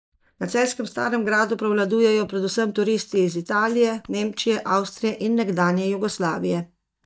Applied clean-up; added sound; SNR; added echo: neural mask model DeepFilterNet 3.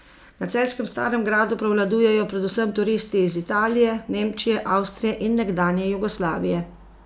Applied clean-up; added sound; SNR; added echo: none; none; none; none.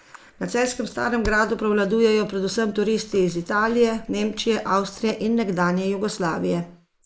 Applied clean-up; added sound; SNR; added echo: neural mask model Resemble Enhance denoiser.